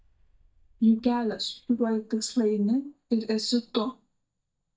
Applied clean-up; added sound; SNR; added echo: neural mask model DeepFilterNet 3.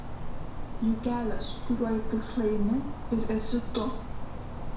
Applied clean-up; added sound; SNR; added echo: none; Insect; -1 dB; reverberation time 0.5 s.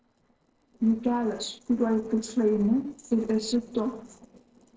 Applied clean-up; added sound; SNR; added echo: neural separator model SepFormer DNS4.